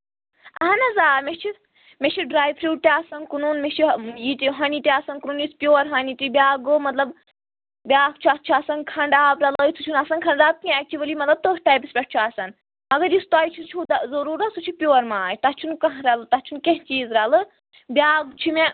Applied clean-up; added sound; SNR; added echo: none; none; none; none.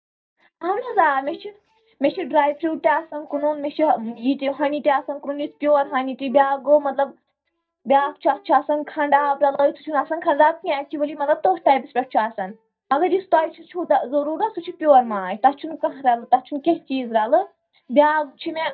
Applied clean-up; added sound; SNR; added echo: neural mask model DeepFilterNet 3.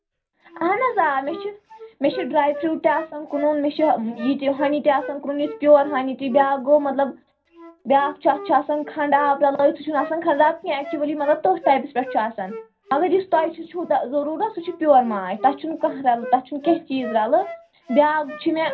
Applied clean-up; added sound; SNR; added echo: none; Wind instrument, woodwind instrument; 16 dB; reverberation time 0.3 s.